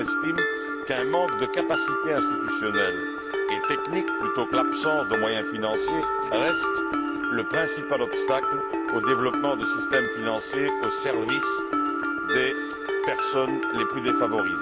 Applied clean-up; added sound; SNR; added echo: none; Mallet percussion; -3 dB; none.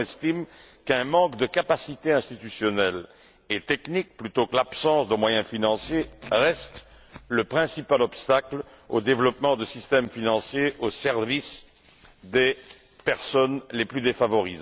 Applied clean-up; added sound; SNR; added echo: none; none; none; none.